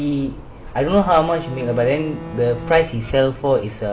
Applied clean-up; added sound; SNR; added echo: none; Bowed string instrument; 15 dB; none.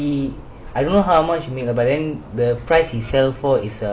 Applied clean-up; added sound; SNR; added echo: none; none; none; none.